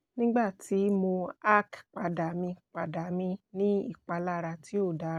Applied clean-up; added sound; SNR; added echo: none; none; none; none.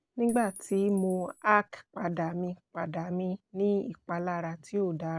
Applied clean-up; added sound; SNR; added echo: none; Chink, clink; 19 dB; none.